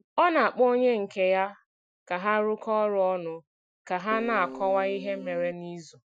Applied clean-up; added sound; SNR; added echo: classical method Wiener filter.